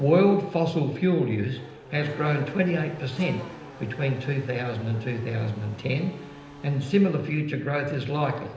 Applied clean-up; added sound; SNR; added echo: none; Race car, auto racing / Accelerating, revving, vroom; 18 dB; reverberation time 0.9 s.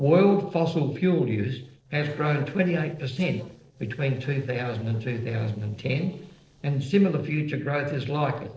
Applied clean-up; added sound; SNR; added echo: neural separator model SepFormer DNS4.